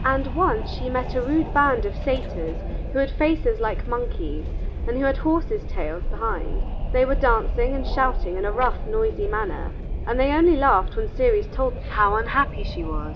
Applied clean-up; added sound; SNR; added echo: none; Wind; 3 dB; none.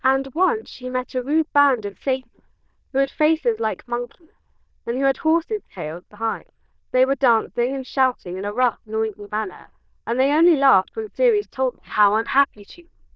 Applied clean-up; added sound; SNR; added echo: neural diffusion model UNIVERSE++.